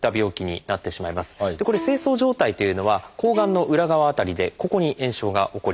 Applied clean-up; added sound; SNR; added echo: none; Bowed string instrument; 15 dB; none.